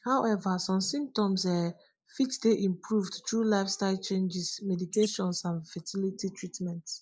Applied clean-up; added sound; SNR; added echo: neural mask model Resemble Enhance denoiser.